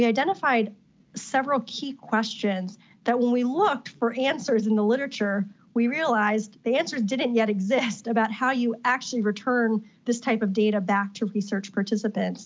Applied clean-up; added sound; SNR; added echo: none; none; none; none.